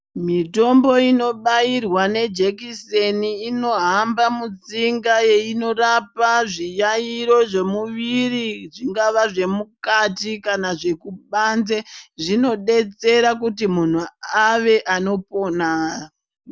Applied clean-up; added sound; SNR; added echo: none; none; none; none.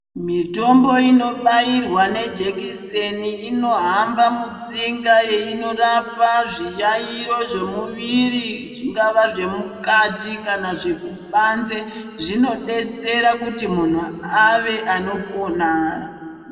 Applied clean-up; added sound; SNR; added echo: none; none; none; reverberation time 2.2 s.